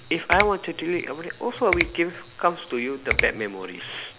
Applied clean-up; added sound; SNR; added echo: none; Finger snapping; 5 dB; none.